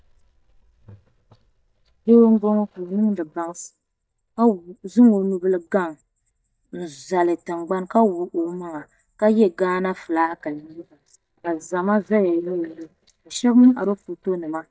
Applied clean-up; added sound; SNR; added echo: neural mask model DeepFilterNet 3.